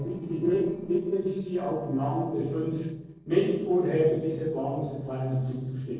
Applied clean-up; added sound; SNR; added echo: neural separator model SepFormer DNS4.